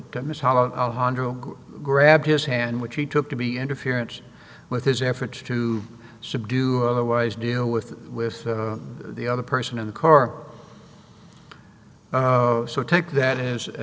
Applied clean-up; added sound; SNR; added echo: none; none; none; none.